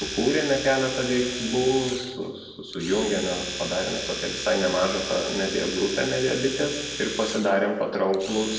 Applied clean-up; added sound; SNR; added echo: none; Domestic sounds, home sounds; 8 dB; reverberation time 1.3 s.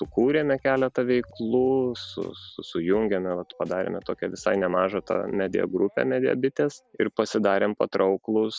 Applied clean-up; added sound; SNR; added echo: none; none; none; none.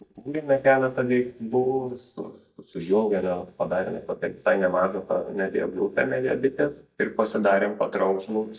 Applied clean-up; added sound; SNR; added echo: neural mask model DeepFilterNet 3.